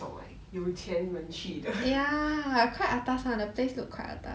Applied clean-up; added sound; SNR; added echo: none; none; none; none.